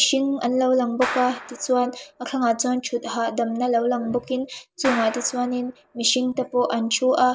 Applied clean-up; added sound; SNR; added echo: none; Clapping; 12 dB; none.